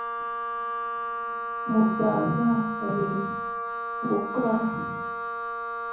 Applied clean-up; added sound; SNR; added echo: none; Wind instrument, woodwind instrument; 3 dB; reverberation time 0.5 s.